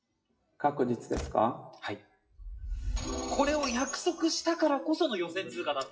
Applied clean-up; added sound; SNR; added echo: classical method WPE with log-MMSE.